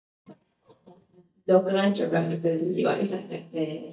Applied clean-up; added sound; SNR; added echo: neural mask model DeepFilterNet 3.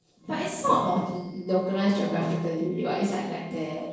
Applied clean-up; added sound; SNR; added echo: neural separator model SepFormer DNS4.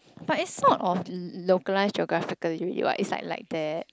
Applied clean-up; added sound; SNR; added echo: none; none; none; none.